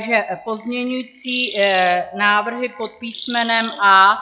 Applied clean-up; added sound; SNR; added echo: classical method log-MMSE.